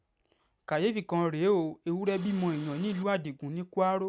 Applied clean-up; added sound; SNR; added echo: none; Printer; 19 dB; none.